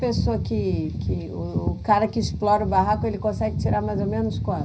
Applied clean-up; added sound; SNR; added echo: none; none; none; reverberation time 0.4 s.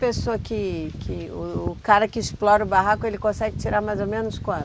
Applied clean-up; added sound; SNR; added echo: none; none; none; none.